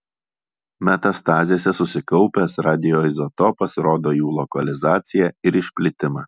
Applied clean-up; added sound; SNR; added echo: none; none; none; none.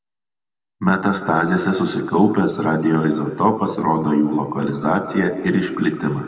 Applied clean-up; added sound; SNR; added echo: none; none; none; reverberation time 2.0 s.